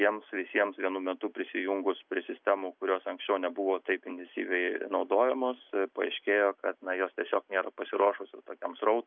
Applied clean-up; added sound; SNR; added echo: none; none; none; none.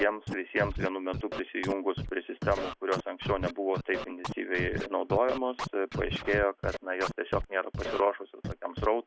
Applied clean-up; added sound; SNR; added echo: none; Scratching (performance technique); 7 dB; none.